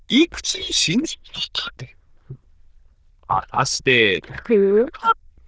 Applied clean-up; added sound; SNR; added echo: neural diffusion model UNIVERSE++.